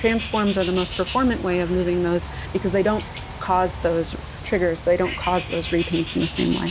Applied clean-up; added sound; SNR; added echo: none; Bird; 10 dB; none.